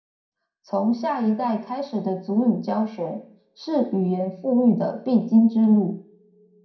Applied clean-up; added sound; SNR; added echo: none; none; none; reverberation time 0.5 s.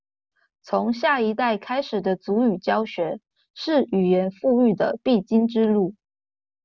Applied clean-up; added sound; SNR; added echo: none; none; none; none.